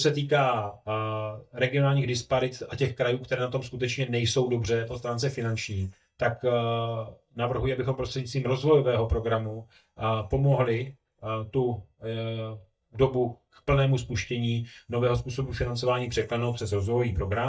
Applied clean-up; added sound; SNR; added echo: neural mask model DeepFilterNet 3.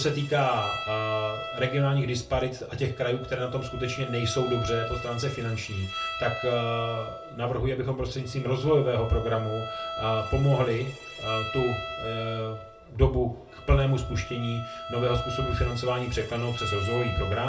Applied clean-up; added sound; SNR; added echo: none; Bowed string instrument; 10 dB; reverberation time 0.2 s.